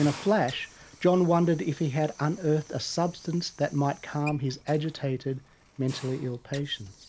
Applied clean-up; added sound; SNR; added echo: none; Hiss + Sink (filling or washing) / Water; 20 dB; none.